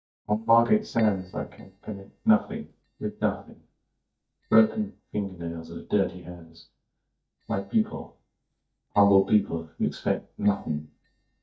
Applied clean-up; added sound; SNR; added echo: neural mask model DeepFilterNet 3.